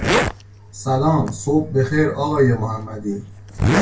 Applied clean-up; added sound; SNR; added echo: none; Zipper (clothing); 4 dB; reverberation time 0.2 s.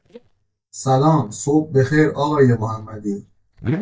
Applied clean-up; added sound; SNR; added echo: neural mask model DeepFilterNet 3.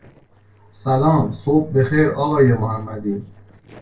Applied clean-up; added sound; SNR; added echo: neural separator model SepFormer DNS4.